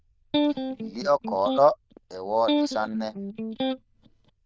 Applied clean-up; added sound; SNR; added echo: neural diffusion model UNIVERSE++.